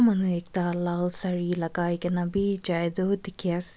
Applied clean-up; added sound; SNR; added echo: none; none; none; none.